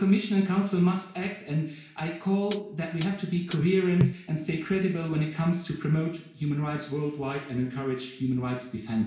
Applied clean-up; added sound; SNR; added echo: none; Hi-hat; 6 dB; reverberation time 0.6 s.